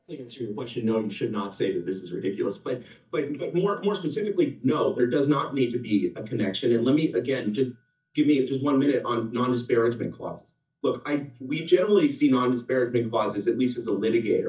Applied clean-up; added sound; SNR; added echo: neural mask model DeepFilterNet 3.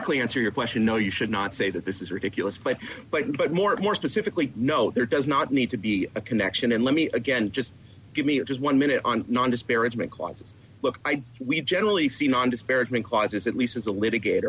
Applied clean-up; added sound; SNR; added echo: none; none; none; none.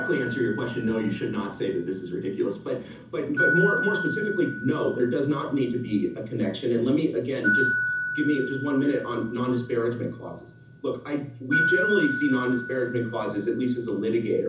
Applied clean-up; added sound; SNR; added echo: none; Glockenspiel; 5 dB; reverberation time 0.6 s.